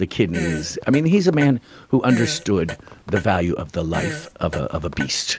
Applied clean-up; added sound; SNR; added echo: none; Fart; 12 dB; none.